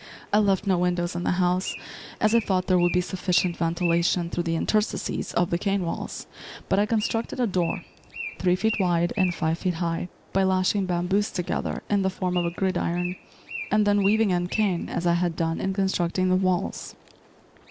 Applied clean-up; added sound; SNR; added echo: none; Bird; 16 dB; none.